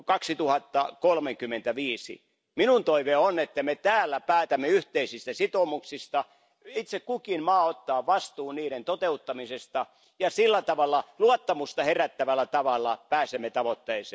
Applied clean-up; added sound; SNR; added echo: none; none; none; none.